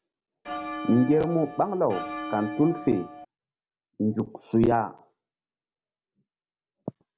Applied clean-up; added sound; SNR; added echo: none; Bell; 8 dB; none.